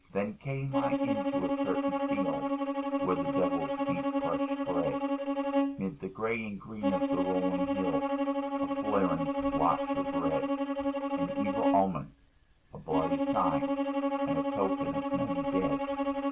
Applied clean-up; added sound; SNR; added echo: none; Bowed string instrument; -4 dB; none.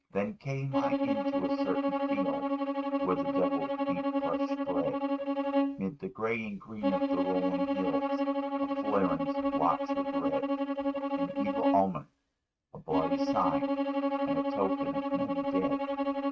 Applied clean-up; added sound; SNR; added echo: neural mask model RNNoise.